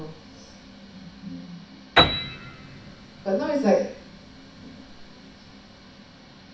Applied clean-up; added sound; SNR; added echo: none; Piano; 0 dB; reverberation time 0.6 s.